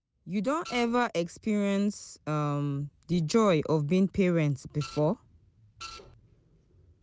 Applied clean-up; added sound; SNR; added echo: none; Printer; 15 dB; none.